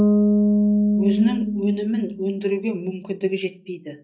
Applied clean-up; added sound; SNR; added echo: neural mask model DeepFilterNet 3.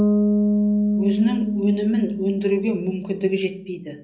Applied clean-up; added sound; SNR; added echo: none; Bass guitar; -2 dB; reverberation time 0.5 s.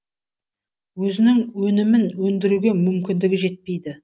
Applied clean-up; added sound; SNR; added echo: none; none; none; none.